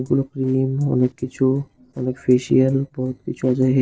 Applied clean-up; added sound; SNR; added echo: neural separator model SepFormer DNS4.